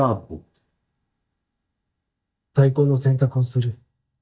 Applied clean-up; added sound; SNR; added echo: neural mask model DeepFilterNet 3.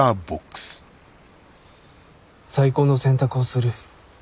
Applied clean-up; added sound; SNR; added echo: none; none; none; none.